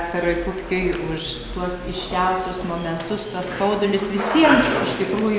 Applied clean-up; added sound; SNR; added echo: none; none; none; none.